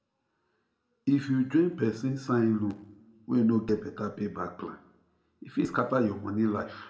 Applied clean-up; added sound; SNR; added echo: none; none; none; reverberation time 0.7 s.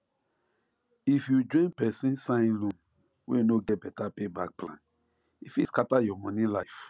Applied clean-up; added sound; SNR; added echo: none; none; none; none.